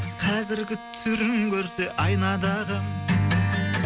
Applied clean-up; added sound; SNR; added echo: none; Bowed string instrument; 16 dB; none.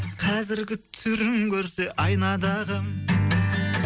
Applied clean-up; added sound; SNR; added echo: none; none; none; none.